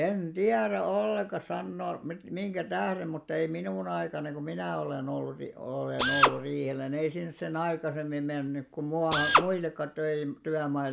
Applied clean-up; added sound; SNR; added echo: none; Drill; -5 dB; none.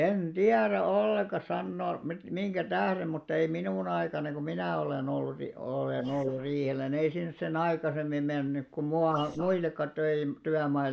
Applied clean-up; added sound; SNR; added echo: neural mask model Resemble Enhance denoiser.